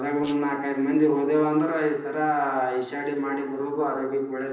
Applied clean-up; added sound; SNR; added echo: neural separator model SepFormer DNS4.